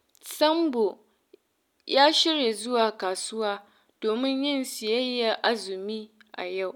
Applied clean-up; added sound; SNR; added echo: none; none; none; none.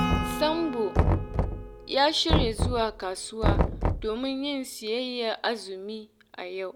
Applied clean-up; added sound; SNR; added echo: none; Acoustic guitar / Strum + Knock; -1 dB; none.